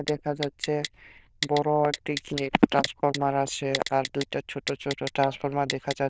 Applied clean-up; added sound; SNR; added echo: neural diffusion model UNIVERSE++.